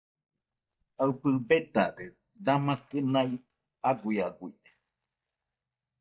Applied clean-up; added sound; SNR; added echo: neural mask model DeepFilterNet 3.